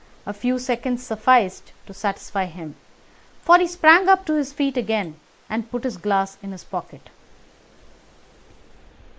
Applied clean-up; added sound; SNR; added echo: neural mask model Resemble Enhance denoiser.